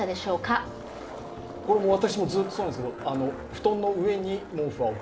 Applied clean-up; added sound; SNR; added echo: none; Skateboard; 15 dB; reverberation time 1.7 s.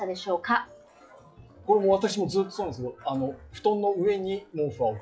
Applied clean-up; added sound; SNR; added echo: classical method WPE with log-MMSE.